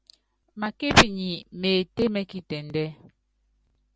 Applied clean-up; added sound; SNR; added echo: none; none; none; none.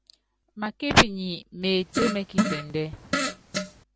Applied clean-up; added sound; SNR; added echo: none; Fart; 2 dB; none.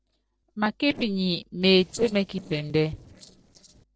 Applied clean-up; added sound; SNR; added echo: neural separator model SepFormer DNS4.